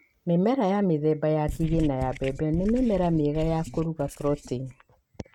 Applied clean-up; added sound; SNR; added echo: neural mask model RNNoise.